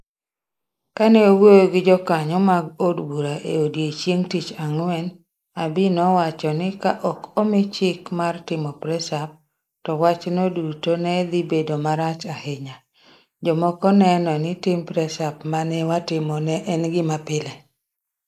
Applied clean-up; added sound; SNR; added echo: neural mask model Resemble Enhance denoiser.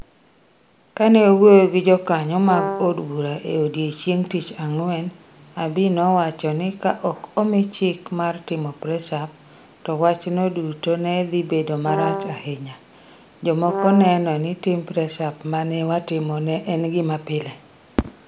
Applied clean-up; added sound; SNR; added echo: none; Brass instrument; 6 dB; none.